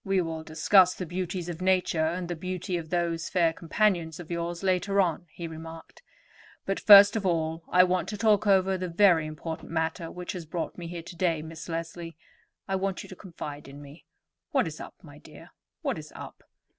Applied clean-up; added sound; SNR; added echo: none; none; none; none.